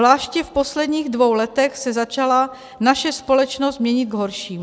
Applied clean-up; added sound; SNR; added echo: none; none; none; none.